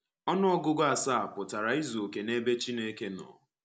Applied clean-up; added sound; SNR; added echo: none; none; none; none.